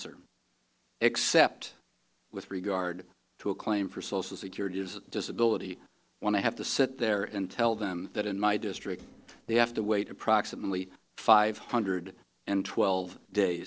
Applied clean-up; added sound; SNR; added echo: neural separator model SepFormer DNS4.